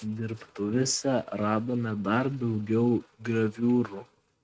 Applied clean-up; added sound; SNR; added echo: neural mask model RNNoise.